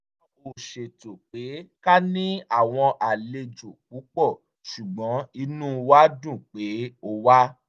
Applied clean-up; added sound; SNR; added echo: none; none; none; none.